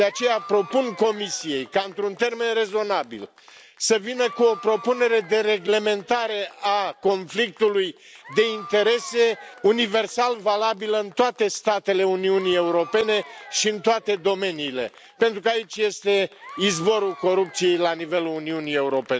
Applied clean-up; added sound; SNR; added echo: none; Applause / Crowd / Cheering; 20 dB; none.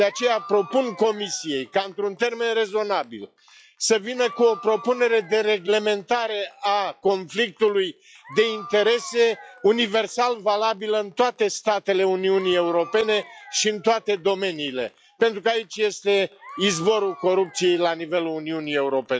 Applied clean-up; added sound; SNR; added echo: classical method log-MMSE.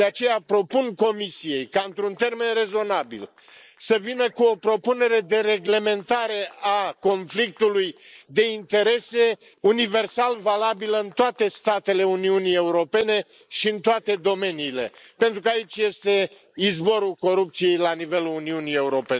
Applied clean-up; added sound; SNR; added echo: neural mask model Resemble Enhance denoiser.